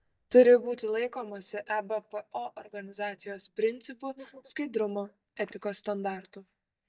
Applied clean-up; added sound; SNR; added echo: neural mask model DeepFilterNet 3.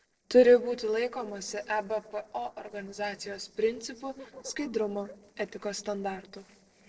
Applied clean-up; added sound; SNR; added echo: neural separator model SepFormer DNS4.